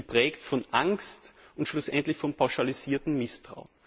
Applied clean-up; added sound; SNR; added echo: none; none; none; none.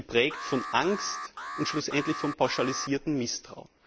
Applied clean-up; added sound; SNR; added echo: none; Alarm; 9 dB; none.